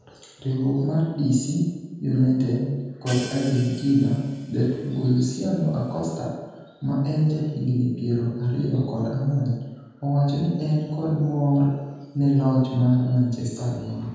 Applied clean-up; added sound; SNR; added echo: none; Hi-hat; 20 dB; reverberation time 1.2 s.